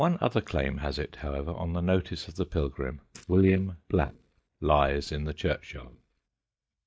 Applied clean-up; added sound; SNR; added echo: neural mask model DeepFilterNet 3.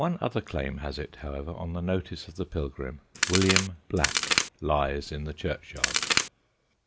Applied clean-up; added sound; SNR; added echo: none; Crack; -5 dB; none.